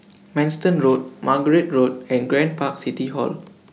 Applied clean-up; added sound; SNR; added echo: none; none; none; none.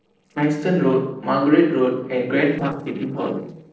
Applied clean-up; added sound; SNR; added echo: neural separator model SepFormer DNS4.